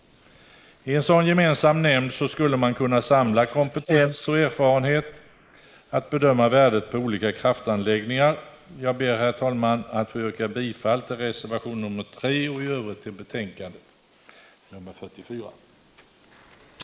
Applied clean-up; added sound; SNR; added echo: neural mask model Resemble Enhance denoiser.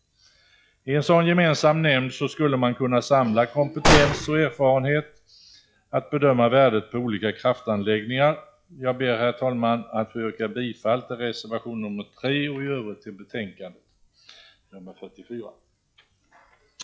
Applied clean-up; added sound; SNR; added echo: classical method log-MMSE.